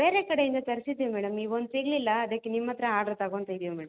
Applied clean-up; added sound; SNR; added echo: none; none; none; none.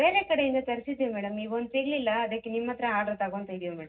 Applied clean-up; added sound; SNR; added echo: none; none; none; reverberation time 0.4 s.